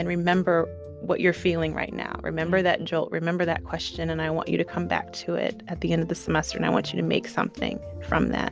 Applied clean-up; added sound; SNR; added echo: none; none; none; none.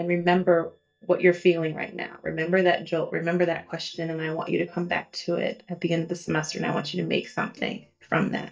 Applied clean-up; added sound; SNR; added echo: neural mask model DeepFilterNet 3.